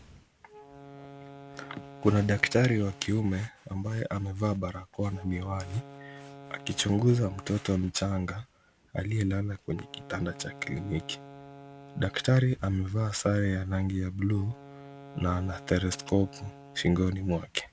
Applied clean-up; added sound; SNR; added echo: none; Wind instrument, woodwind instrument; 20 dB; none.